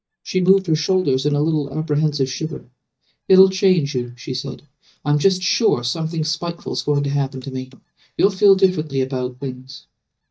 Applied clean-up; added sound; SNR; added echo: neural mask model DeepFilterNet 3.